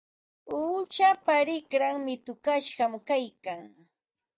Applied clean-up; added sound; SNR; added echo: neural mask model DeepFilterNet 3.